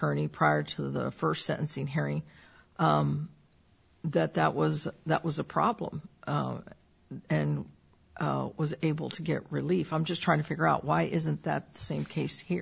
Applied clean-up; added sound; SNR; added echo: none; none; none; none.